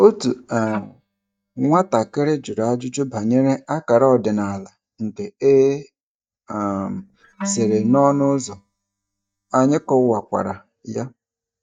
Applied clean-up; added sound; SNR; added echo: neural mask model DeepFilterNet 3.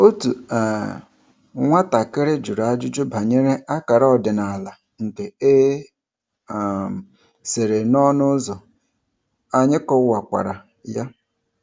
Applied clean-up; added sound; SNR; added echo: none; none; none; none.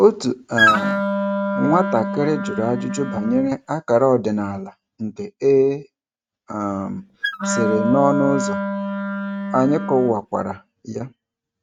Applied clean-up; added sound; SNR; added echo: neural mask model RNNoise.